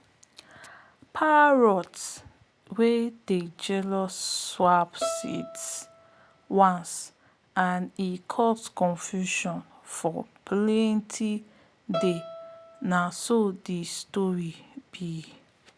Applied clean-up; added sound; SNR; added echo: none; Bowed string instrument; 12 dB; none.